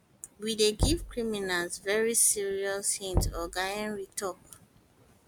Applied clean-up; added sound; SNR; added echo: none; Knock; 5 dB; none.